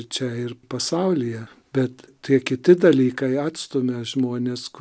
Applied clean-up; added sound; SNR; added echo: none; none; none; none.